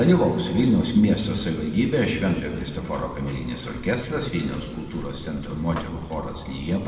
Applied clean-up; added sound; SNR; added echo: none; Zipper (clothing); 20 dB; reverberation time 2.2 s.